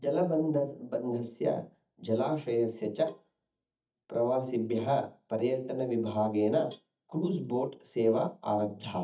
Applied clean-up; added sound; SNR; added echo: neural mask model DeepFilterNet 3.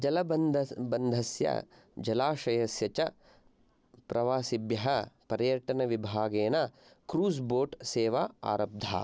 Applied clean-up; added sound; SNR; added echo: none; none; none; none.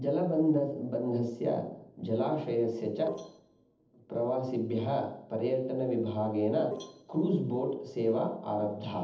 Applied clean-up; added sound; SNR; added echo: neural separator model SepFormer DNS4.